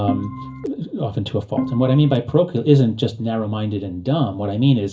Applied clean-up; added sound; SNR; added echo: none; Organ; 10 dB; reverberation time 0.2 s.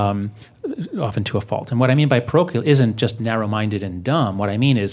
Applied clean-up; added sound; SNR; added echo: none; none; none; none.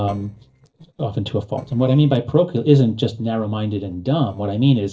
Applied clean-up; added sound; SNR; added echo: neural separator model SepFormer DNS4.